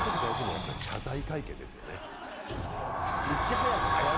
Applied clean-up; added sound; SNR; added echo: none; Sliding door; -5 dB; none.